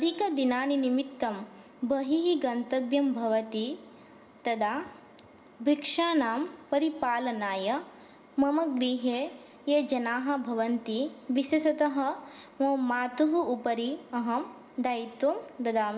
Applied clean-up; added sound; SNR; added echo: none; none; none; reverberation time 1.0 s.